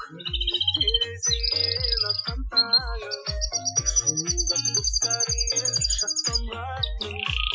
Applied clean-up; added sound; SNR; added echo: classical method Wiener filter.